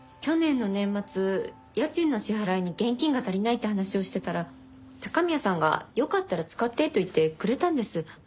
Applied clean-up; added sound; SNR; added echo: none; none; none; none.